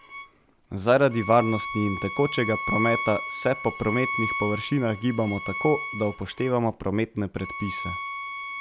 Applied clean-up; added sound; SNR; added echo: none; Bowed string instrument; 7 dB; none.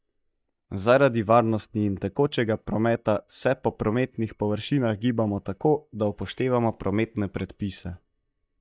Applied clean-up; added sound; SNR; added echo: neural mask model DeepFilterNet 3.